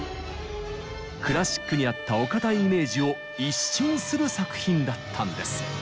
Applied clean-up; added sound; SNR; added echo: none; Wind instrument, woodwind instrument; 13 dB; none.